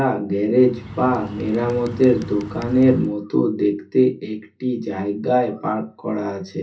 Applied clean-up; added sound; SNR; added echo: none; Bird; 14 dB; reverberation time 0.3 s.